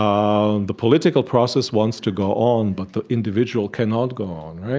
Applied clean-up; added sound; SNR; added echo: none; none; none; none.